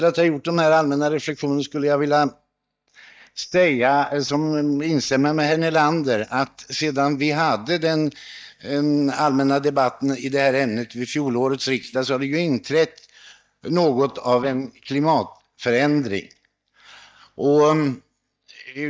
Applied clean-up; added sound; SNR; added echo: neural mask model DeepFilterNet 3.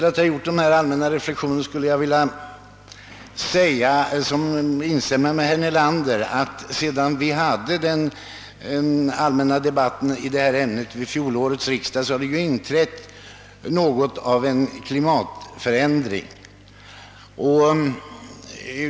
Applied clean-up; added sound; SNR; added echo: none; none; none; none.